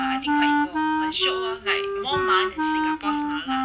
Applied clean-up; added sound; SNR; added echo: none; Wind instrument, woodwind instrument; -4 dB; none.